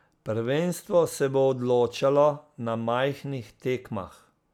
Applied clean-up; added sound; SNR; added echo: none; none; none; none.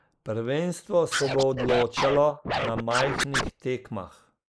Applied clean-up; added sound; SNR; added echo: neural mask model Resemble Enhance denoiser.